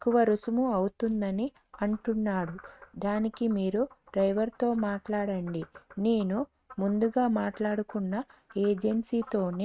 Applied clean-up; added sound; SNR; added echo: neural mask model RNNoise.